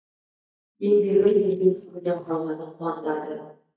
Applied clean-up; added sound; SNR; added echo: neural mask model DeepFilterNet 3.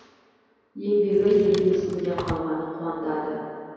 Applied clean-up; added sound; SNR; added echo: none; Drawer open or close; 12 dB; reverberation time 2.2 s.